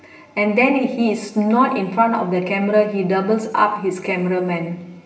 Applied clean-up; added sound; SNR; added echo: none; none; none; reverberation time 1.0 s.